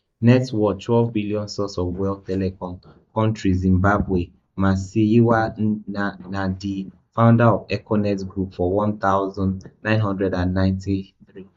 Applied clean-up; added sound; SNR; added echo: neural mask model DeepFilterNet 3.